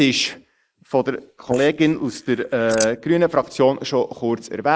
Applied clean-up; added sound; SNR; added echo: neural mask model Resemble Enhance denoiser.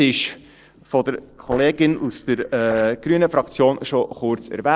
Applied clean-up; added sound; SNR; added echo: neural separator model SepFormer DNS4.